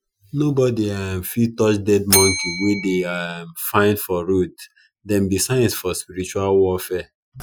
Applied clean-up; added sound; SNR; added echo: classical method Wiener filter.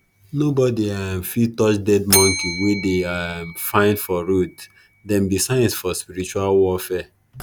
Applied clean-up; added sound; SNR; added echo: none; Bell; 9 dB; none.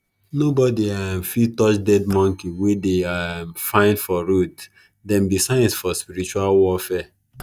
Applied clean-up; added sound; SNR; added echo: neural mask model DeepFilterNet 3.